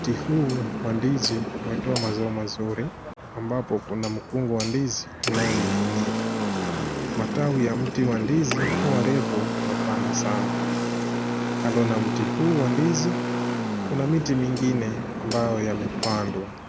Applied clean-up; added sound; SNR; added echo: none; Engine; 1 dB; none.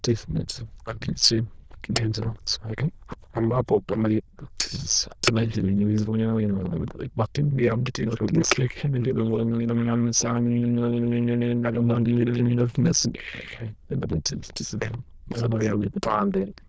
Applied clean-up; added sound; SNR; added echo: neural diffusion model UNIVERSE++.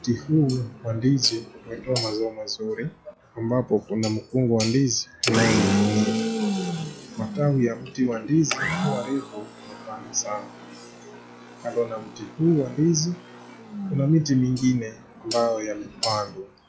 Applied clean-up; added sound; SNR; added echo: classical method log-MMSE.